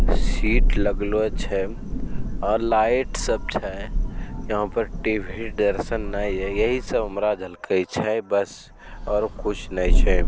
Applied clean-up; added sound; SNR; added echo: none; Thunder; -1 dB; none.